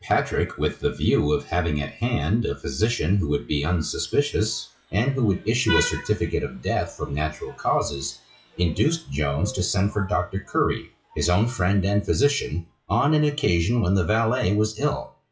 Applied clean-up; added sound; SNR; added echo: classical method WPE with log-MMSE.